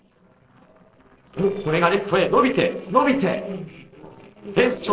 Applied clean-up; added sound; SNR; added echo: neural separator model SepFormer DNS4.